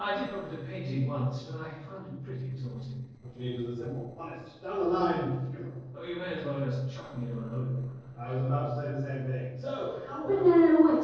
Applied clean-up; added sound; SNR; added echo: neural separator model SepFormer DNS4.